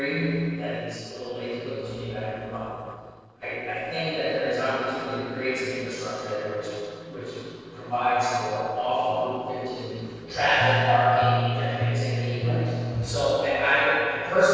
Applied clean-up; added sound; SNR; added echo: neural separator model SepFormer DNS4.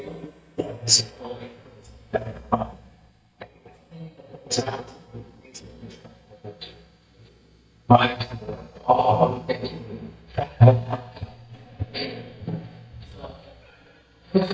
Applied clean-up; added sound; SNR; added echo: neural mask model DeepFilterNet 3.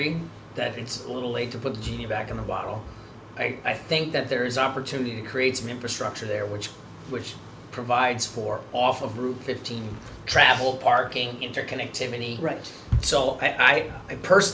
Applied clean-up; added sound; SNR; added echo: none; none; none; none.